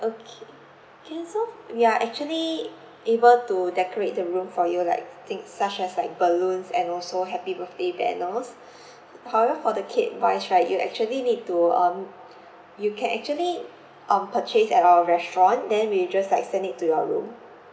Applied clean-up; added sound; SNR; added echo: none; none; none; none.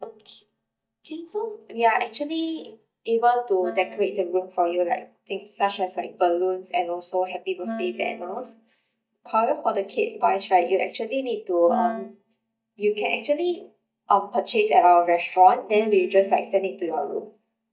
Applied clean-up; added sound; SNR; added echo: neural mask model DeepFilterNet 3.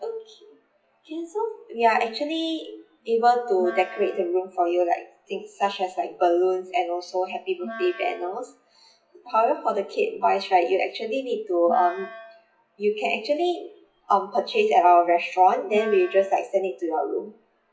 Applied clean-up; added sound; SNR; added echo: classical method WPE with log-MMSE.